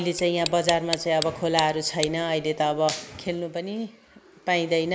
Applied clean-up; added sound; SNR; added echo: none; Tick; 10 dB; none.